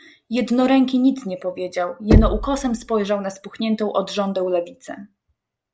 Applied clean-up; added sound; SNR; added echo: none; Knock; 1 dB; none.